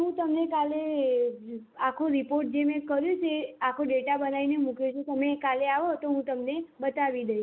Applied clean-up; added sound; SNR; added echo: none; none; none; none.